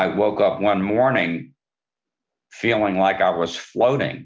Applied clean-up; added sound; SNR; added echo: none; none; none; none.